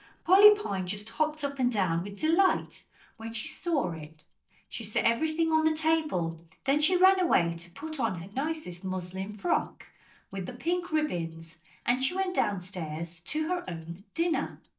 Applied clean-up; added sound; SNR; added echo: neural mask model DeepFilterNet 3.